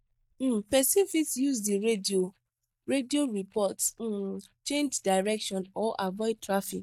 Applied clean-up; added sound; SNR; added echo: neural mask model DeepFilterNet 3.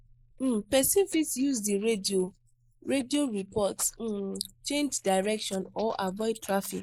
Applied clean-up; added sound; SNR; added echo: neural mask model Resemble Enhance denoiser.